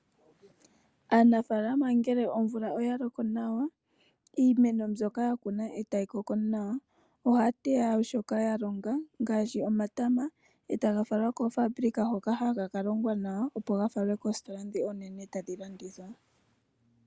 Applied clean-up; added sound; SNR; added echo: none; none; none; none.